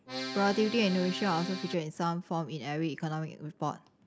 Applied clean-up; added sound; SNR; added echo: none; Accordion; 7 dB; none.